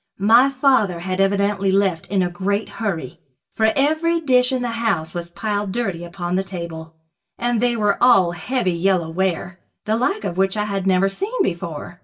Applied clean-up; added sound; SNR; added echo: none; none; none; reverberation time 0.2 s.